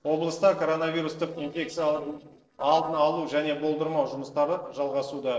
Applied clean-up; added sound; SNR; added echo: neural separator model SepFormer DNS4.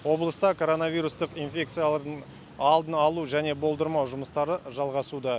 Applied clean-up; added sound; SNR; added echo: none; none; none; none.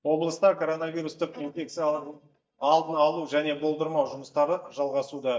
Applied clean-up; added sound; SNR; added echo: neural mask model DeepFilterNet 3.